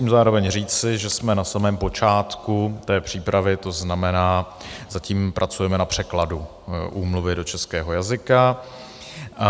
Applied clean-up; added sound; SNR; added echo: none; none; none; none.